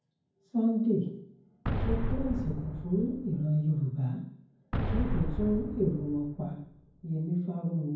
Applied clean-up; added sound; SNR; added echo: none; Boom; 2 dB; reverberation time 0.9 s.